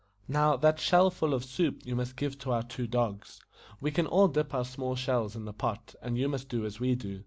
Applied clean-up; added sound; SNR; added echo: none; none; none; none.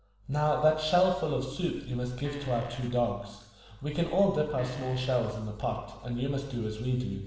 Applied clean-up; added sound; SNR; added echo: none; Fart; 18 dB; reverberation time 1.0 s.